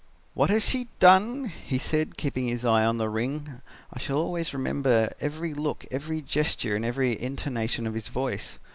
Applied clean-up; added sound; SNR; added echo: none; none; none; none.